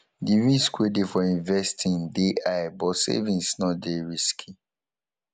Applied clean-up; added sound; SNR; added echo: none; none; none; none.